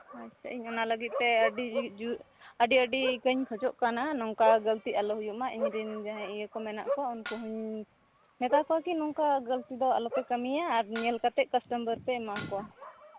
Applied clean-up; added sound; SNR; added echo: none; Dishes, pots, and pans + Bark; 10 dB; none.